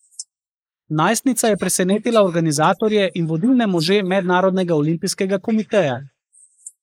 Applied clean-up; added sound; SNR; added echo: neural mask model Resemble Enhance denoiser.